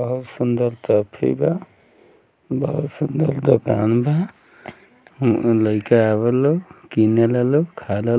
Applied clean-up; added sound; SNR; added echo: none; none; none; none.